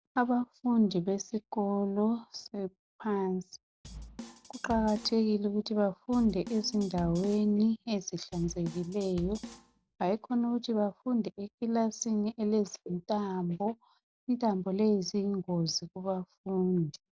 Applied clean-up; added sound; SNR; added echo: none; Drum kit; 15 dB; none.